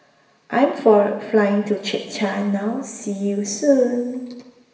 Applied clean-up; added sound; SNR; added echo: none; none; none; reverberation time 1.3 s.